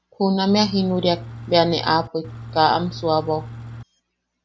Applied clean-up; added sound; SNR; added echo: none; Engine / Truck; 13 dB; none.